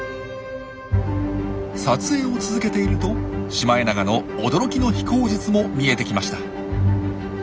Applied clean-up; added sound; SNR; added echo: none; none; none; none.